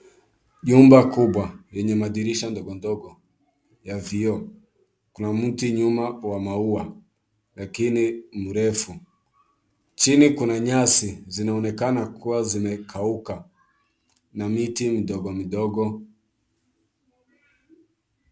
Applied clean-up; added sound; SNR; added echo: none; none; none; none.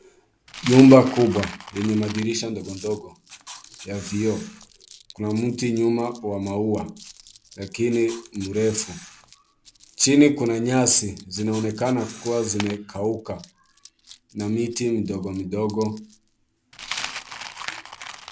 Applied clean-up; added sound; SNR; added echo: none; Coin (dropping) + Camera; 17 dB; none.